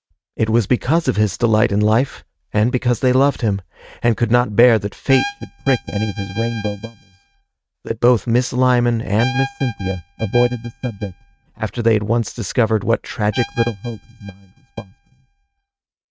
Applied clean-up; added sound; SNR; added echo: neural mask model RNNoise.